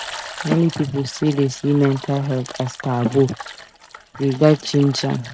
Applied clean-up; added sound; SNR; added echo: neural mask model RNNoise.